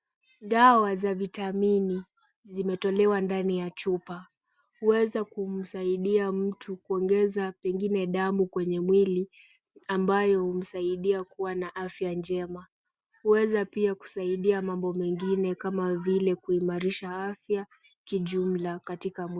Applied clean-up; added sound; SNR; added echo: none; none; none; none.